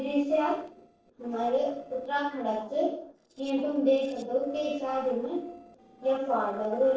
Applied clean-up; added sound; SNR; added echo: neural separator model SepFormer DNS4.